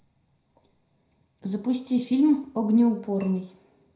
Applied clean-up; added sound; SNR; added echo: none; none; none; reverberation time 0.5 s.